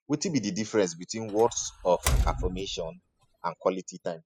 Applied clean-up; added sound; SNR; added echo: classical method spectral subtraction.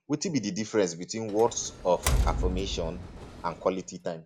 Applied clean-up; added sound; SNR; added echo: none; Door; 2 dB; none.